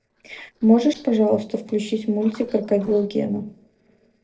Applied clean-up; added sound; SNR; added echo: neural separator model SepFormer DNS4.